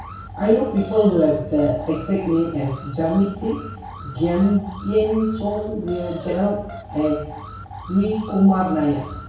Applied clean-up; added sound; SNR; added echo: none; Alarm; 16 dB; reverberation time 0.6 s.